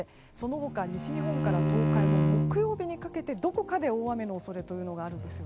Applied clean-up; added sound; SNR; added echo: none; Bowed string instrument; -3 dB; none.